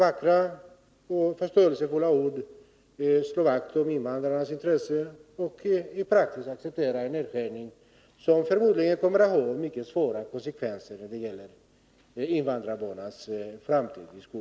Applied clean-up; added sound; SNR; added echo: none; none; none; none.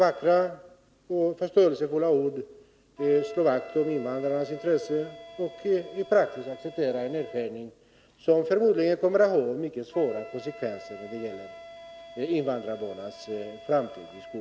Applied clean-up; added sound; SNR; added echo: none; Wind instrument, woodwind instrument; 19 dB; none.